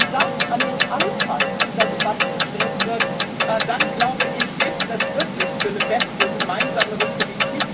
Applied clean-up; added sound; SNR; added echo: none; Clock; -4 dB; reverberation time 0.2 s.